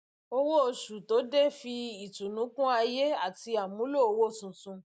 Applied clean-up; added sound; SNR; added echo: none; none; none; none.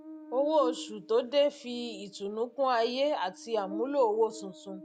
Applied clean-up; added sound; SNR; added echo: none; Buzz; 14 dB; none.